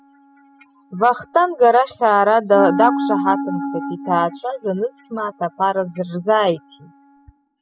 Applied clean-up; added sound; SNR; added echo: classical method spectral subtraction.